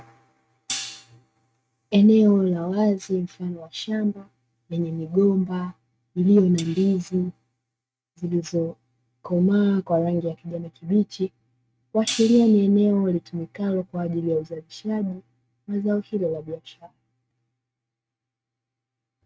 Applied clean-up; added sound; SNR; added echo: neural mask model RNNoise.